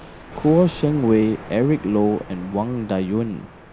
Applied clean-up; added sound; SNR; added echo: none; Thunder; 17 dB; none.